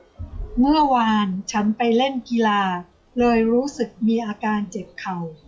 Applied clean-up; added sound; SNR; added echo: classical method log-MMSE.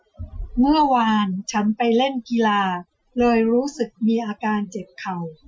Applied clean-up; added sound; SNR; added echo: classical method Wiener filter.